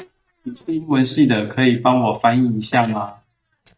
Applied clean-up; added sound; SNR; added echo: neural mask model DeepFilterNet 3.